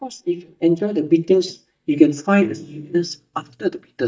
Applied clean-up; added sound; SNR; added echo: neural mask model DeepFilterNet 3.